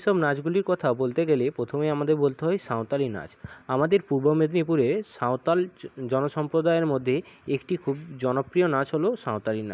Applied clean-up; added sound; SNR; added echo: none; none; none; none.